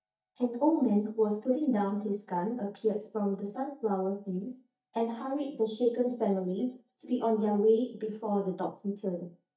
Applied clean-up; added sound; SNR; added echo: neural mask model DeepFilterNet 3.